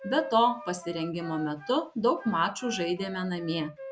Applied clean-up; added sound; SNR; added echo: none; Wind instrument, woodwind instrument; 15 dB; none.